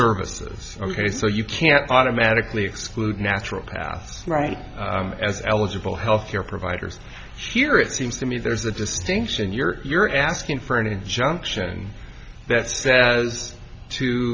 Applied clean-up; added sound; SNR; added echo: none; none; none; none.